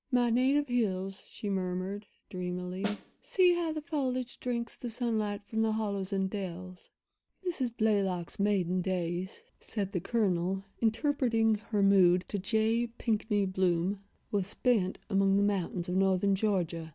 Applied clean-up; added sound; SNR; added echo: none; Snare drum; 9 dB; none.